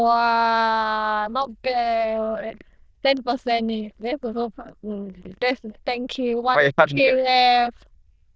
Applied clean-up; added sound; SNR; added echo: neural diffusion model UNIVERSE++.